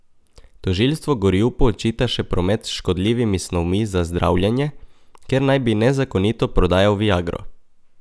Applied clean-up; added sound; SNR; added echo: none; none; none; none.